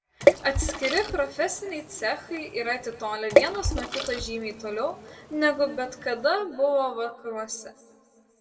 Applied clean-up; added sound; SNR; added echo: none; Water / Splash, splatter; 0 dB; reverberation time 1.6 s.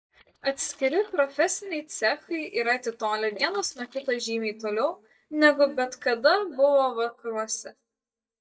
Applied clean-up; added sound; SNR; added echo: neural mask model DeepFilterNet 3.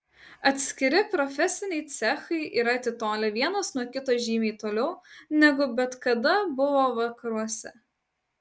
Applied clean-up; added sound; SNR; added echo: none; none; none; none.